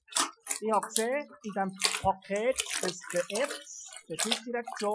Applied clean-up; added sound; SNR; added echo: classical method Wiener filter.